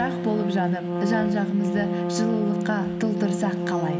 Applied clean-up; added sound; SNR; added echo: none; Trumpet; 2 dB; none.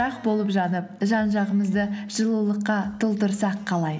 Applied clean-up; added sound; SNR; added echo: none; none; none; none.